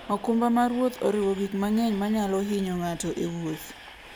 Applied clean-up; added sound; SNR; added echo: none; Train; 18 dB; none.